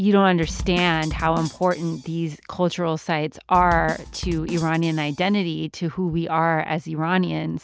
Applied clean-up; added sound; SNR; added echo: none; Bass drum / Snare drum; 12 dB; none.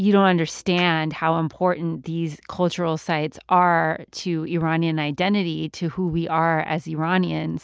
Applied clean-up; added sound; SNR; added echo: none; none; none; none.